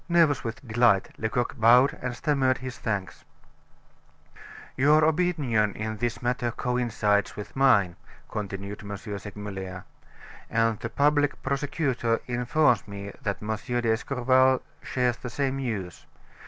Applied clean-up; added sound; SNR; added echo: none; none; none; none.